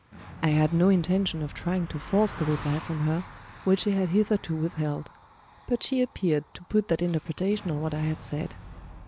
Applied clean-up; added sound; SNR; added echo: none; Boom + Car passing by; 16 dB; none.